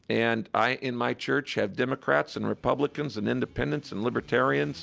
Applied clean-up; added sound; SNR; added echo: none; none; none; none.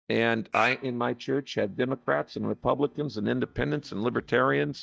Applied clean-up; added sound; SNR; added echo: neural mask model DeepFilterNet 3.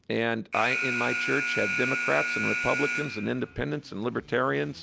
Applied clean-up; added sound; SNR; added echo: none; Alarm; 2 dB; none.